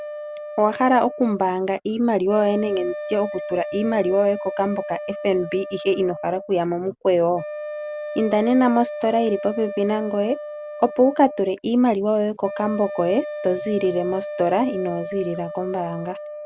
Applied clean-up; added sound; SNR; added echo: none; Wind instrument, woodwind instrument; 10 dB; none.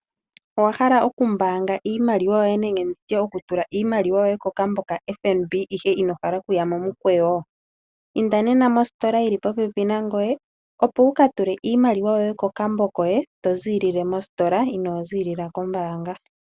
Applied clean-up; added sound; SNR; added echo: none; none; none; none.